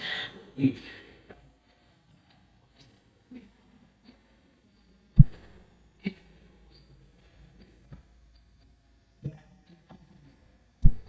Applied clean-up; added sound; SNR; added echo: neural mask model DeepFilterNet 3.